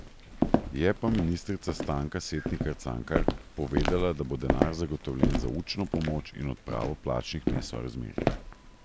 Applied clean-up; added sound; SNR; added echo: none; Walk, footsteps; 0 dB; none.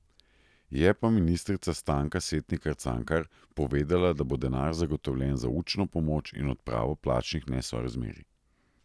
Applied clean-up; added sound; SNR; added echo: none; none; none; none.